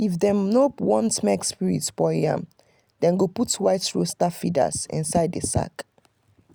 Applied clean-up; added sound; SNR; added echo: none; none; none; none.